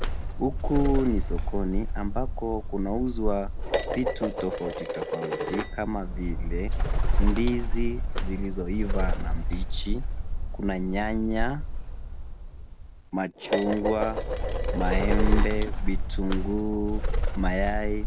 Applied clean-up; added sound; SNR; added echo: none; Bird + Dishes, pots, and pans; -4 dB; none.